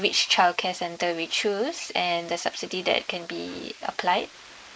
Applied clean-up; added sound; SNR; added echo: neural mask model Resemble Enhance denoiser.